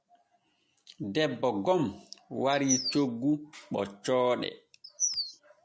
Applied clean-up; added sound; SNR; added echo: none; Bird vocalization, bird call, bird song; 2 dB; none.